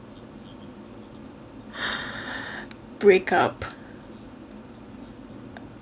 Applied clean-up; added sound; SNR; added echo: none; none; none; none.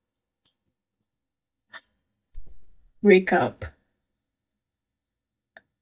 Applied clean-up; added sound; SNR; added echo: neural mask model DeepFilterNet 3.